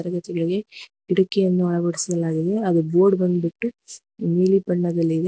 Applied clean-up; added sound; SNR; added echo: none; none; none; none.